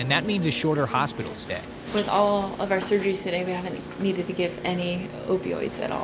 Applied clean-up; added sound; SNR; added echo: none; none; none; none.